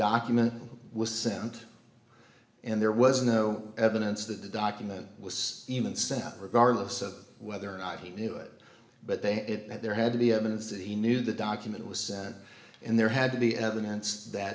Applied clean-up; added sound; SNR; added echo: none; none; none; reverberation time 0.8 s.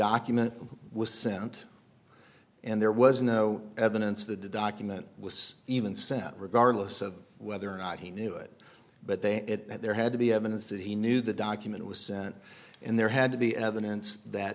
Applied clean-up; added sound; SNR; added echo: none; none; none; none.